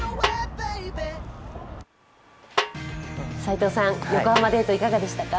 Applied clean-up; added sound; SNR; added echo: none; Snare drum; 6 dB; none.